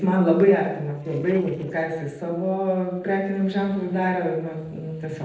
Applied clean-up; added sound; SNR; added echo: neural separator model SepFormer DNS4.